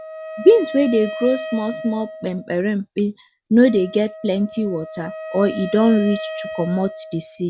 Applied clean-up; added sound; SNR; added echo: none; Wind instrument, woodwind instrument; 13 dB; none.